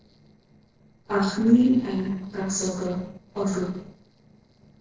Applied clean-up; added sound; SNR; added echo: neural separator model SepFormer DNS4.